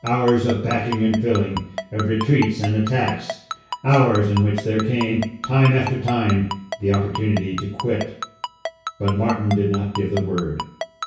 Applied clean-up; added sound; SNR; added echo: none; Ringtone; 12 dB; reverberation time 0.6 s.